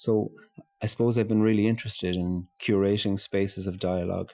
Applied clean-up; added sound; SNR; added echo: classical method Wiener filter.